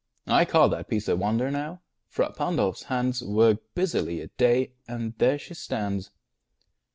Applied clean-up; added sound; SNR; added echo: none; none; none; none.